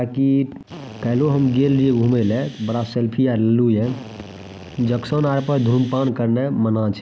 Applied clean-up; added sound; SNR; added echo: none; Drill; 20 dB; none.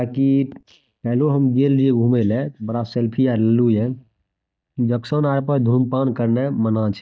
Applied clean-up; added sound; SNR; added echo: neural mask model DeepFilterNet 3.